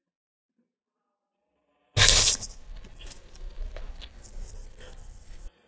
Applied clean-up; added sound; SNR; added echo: neural mask model DeepFilterNet 3.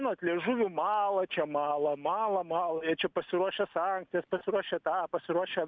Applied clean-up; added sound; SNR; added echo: none; none; none; none.